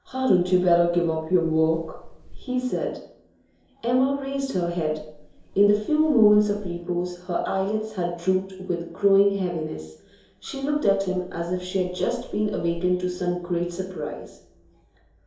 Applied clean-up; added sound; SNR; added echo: none; Wind; 18 dB; reverberation time 2.8 s.